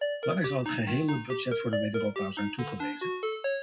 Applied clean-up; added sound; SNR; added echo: classical method WPE with log-MMSE.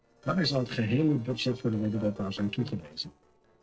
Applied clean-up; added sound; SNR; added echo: neural separator model SepFormer DNS4.